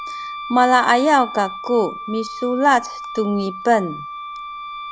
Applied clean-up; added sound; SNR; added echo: none; Wind instrument, woodwind instrument; 11 dB; none.